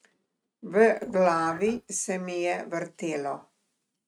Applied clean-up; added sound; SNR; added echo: neural mask model RNNoise.